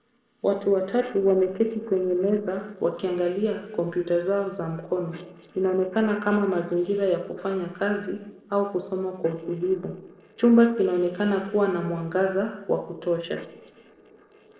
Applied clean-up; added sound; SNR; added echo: neural separator model SepFormer DNS4.